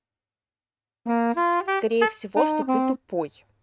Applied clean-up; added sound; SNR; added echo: neural mask model RNNoise.